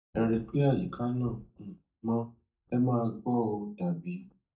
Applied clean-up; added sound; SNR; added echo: neural mask model DeepFilterNet 3.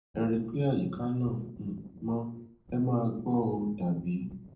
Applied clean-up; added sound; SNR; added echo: neural separator model SepFormer DNS4.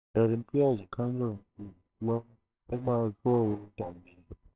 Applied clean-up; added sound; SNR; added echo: neural separator model SepFormer WHAMR!.